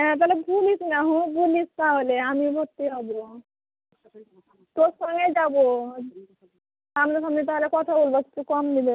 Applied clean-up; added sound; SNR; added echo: none; none; none; none.